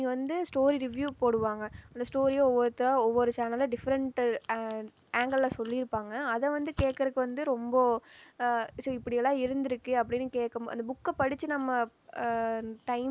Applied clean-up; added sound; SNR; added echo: none; none; none; none.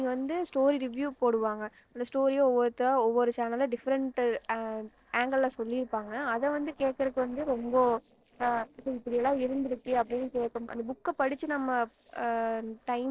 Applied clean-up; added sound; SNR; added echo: neural separator model SepFormer DNS4.